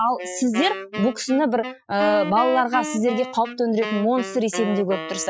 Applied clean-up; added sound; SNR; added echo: classical method Wiener filter.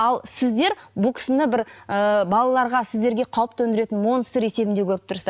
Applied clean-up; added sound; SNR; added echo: none; none; none; none.